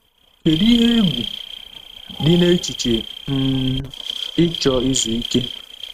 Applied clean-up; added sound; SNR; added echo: neural mask model RNNoise.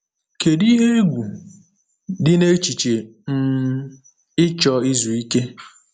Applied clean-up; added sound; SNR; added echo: none; none; none; none.